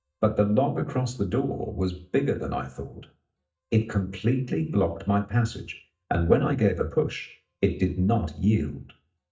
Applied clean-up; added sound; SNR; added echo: neural mask model DeepFilterNet 3.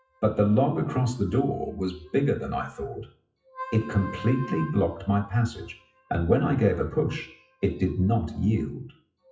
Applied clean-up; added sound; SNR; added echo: classical method WPE with log-MMSE.